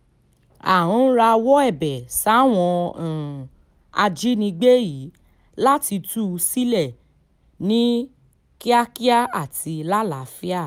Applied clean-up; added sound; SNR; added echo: none; none; none; none.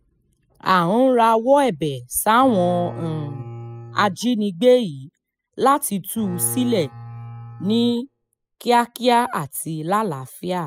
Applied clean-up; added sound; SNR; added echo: classical method spectral subtraction.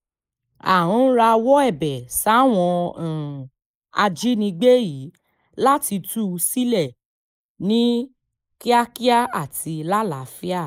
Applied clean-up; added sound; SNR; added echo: neural mask model Resemble Enhance denoiser.